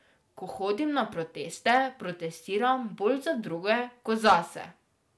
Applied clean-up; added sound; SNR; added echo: none; none; none; none.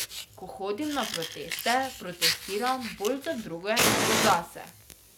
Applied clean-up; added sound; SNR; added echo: none; Fire; 0 dB; none.